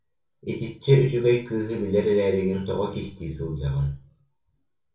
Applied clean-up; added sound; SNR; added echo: none; none; none; reverberation time 0.3 s.